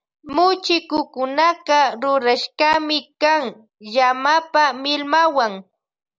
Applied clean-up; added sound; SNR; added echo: none; none; none; none.